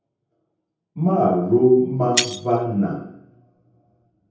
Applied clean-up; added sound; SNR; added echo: none; Shatter; 9 dB; reverberation time 0.9 s.